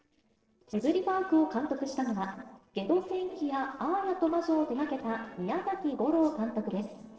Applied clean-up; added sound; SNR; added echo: neural separator model SepFormer DNS4.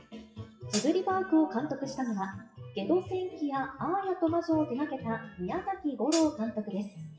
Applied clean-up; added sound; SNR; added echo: classical method WPE with log-MMSE.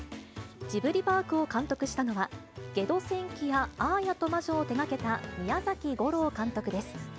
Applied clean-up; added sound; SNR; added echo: none; none; none; none.